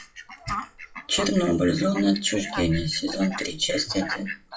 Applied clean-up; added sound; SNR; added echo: classical method WPE with log-MMSE.